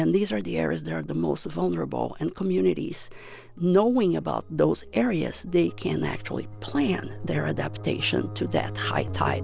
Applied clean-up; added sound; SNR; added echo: none; none; none; none.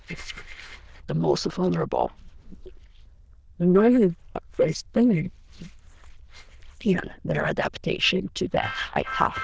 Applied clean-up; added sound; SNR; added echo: neural diffusion model UNIVERSE++.